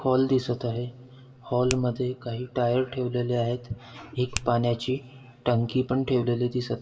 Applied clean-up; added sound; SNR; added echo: none; Finger snapping; 11 dB; reverberation time 2.7 s.